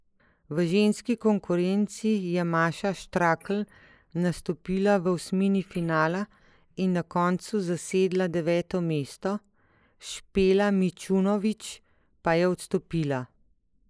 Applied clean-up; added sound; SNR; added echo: neural mask model Resemble Enhance denoiser.